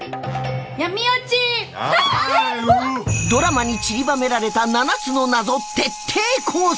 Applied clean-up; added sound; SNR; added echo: none; none; none; none.